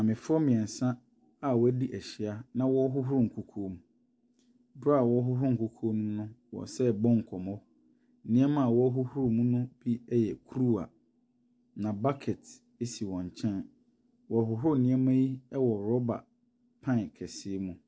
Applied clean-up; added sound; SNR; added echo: none; none; none; none.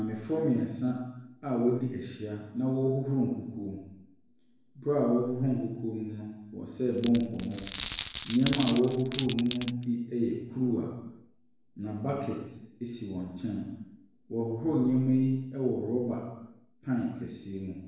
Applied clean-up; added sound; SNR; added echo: none; Glass; 0 dB; reverberation time 0.9 s.